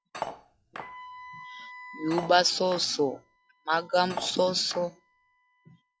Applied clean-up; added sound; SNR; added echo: classical method log-MMSE.